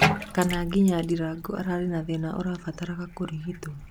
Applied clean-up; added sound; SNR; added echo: none; Bathtub (filling or washing); 5 dB; none.